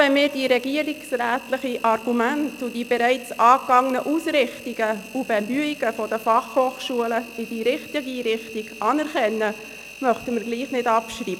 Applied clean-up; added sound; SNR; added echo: none; Engine; 19 dB; none.